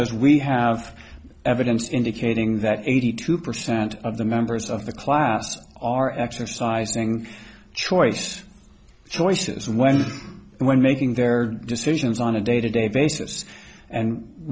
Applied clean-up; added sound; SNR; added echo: none; none; none; none.